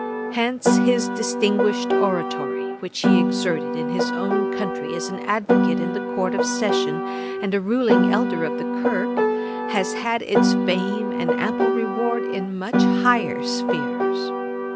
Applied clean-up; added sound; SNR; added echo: none; Piano; -4 dB; none.